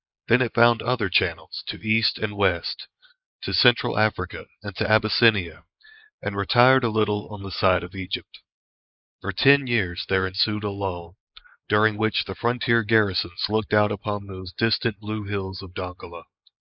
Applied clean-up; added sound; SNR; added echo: neural mask model Resemble Enhance denoiser.